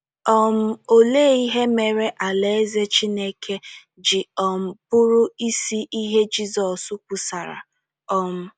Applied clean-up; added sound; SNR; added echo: none; none; none; none.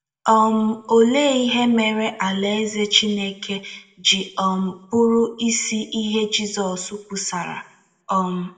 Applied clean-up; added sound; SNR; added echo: none; none; none; reverberation time 0.7 s.